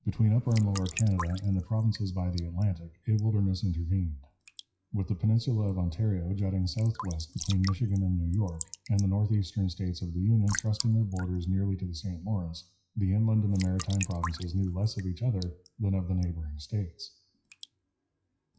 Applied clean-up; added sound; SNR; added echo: classical method WPE with log-MMSE.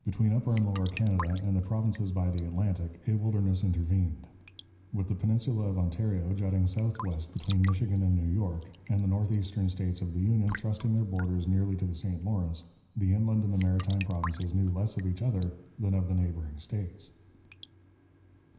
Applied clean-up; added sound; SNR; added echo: none; Raindrop / Drip / Trickle, dribble; 17 dB; reverberation time 0.9 s.